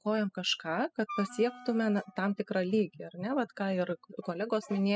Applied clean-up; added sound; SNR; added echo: classical method spectral subtraction.